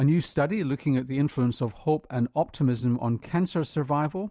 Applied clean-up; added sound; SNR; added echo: none; none; none; none.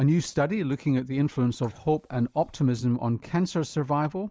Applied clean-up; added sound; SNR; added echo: neural mask model Resemble Enhance denoiser.